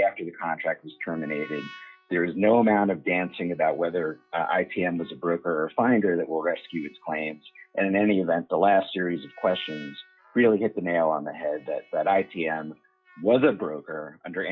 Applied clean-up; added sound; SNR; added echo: classical method log-MMSE.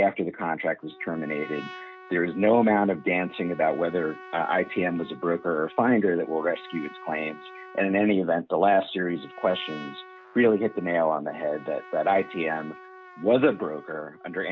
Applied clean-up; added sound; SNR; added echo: none; Trumpet; 20 dB; none.